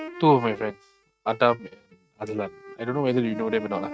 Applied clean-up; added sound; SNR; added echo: neural mask model RNNoise.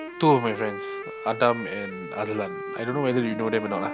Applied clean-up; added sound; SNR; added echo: none; Wind instrument, woodwind instrument; 9 dB; none.